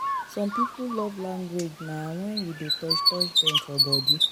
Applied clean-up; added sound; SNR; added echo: none; Bird; -5 dB; none.